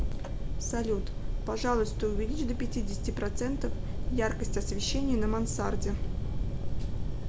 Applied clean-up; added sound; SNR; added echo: none; Fire; -4 dB; none.